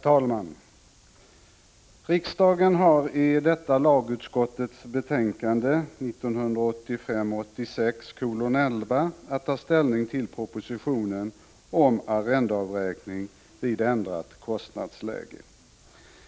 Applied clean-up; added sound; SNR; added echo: none; none; none; none.